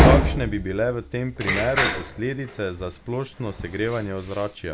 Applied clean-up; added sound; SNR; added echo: none; Door; -2 dB; none.